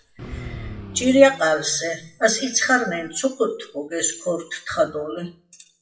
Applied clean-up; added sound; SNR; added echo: classical method WPE with log-MMSE.